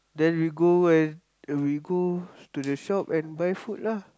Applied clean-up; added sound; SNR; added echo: none; none; none; none.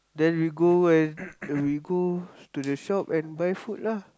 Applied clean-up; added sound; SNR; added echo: none; Cough; 19 dB; none.